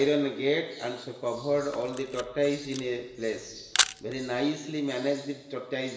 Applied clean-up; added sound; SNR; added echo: none; Camera; 5 dB; reverberation time 1.3 s.